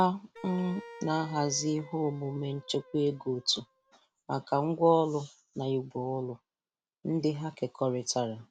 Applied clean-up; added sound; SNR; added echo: none; Wind instrument, woodwind instrument; 20 dB; none.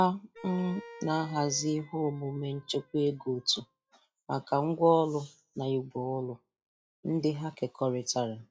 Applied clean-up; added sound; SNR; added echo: classical method log-MMSE.